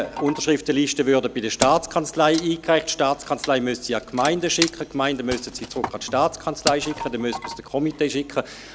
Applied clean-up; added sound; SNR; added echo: none; Wood; 12 dB; none.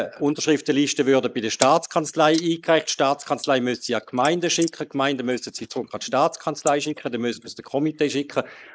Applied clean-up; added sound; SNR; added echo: neural mask model Resemble Enhance denoiser.